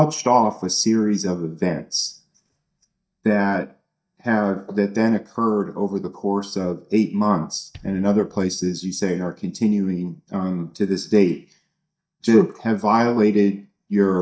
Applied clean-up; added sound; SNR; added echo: neural mask model DeepFilterNet 3.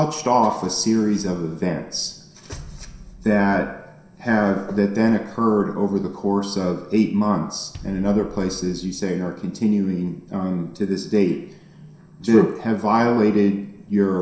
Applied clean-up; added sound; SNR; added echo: none; Bass drum; 20 dB; reverberation time 0.7 s.